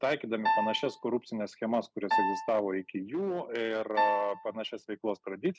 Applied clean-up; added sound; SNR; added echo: none; Piano; 1 dB; none.